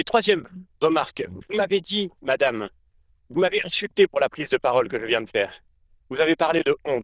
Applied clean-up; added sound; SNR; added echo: neural diffusion model UNIVERSE++.